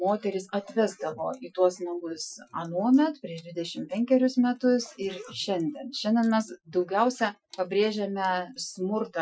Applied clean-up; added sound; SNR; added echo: classical method Wiener filter.